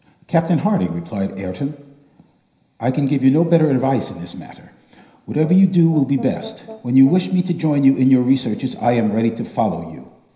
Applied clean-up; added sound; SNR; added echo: none; Brass instrument; 19 dB; reverberation time 0.9 s.